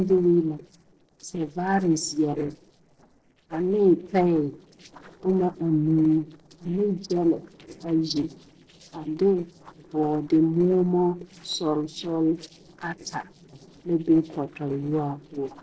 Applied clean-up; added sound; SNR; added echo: neural separator model SepFormer DNS4.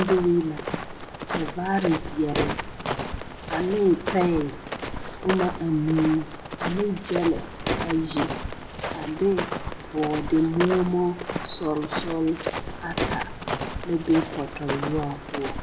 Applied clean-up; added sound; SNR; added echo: none; Walk, footsteps; 5 dB; reverberation time 0.5 s.